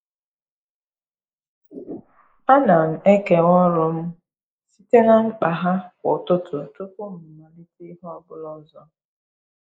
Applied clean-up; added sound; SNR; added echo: neural mask model Resemble Enhance denoiser.